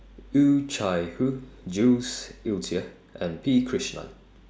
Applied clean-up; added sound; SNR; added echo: none; none; none; none.